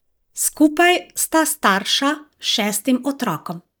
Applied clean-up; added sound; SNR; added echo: neural mask model DeepFilterNet 3.